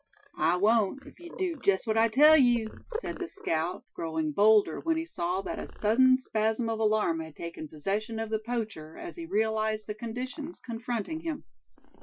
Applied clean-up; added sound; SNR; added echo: classical method Wiener filter.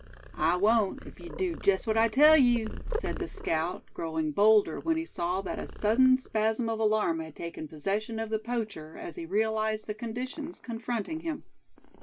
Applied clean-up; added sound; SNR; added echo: none; Purr; 13 dB; none.